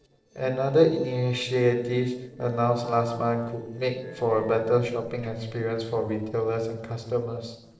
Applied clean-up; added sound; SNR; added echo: neural separator model SepFormer DNS4.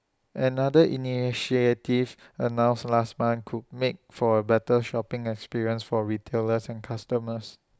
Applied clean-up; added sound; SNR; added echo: none; none; none; none.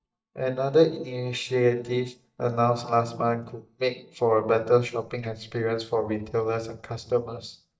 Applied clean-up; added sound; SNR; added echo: neural mask model DeepFilterNet 3.